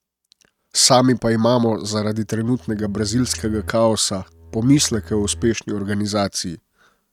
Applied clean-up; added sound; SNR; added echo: neural mask model RNNoise.